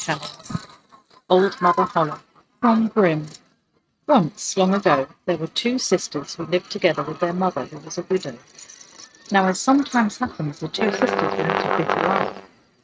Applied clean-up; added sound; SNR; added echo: neural mask model RNNoise.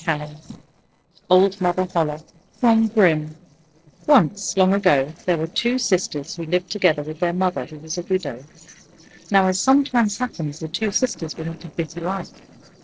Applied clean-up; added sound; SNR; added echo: neural separator model SepFormer DNS4.